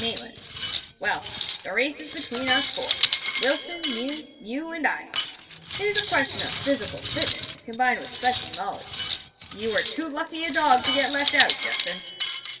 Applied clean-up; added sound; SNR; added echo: none; Cutlery, silverware; 4 dB; reverberation time 2.7 s.